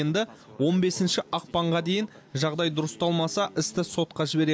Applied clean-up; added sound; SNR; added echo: none; none; none; none.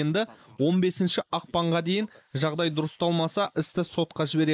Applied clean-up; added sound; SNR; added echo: neural mask model Resemble Enhance denoiser.